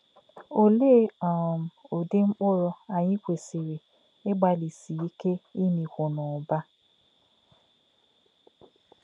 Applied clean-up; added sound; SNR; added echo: none; none; none; none.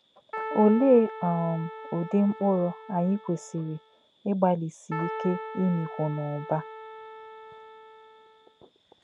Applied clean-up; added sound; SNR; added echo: none; Keyboard (musical); 12 dB; none.